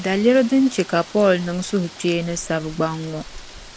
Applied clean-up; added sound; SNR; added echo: none; Rain; 18 dB; none.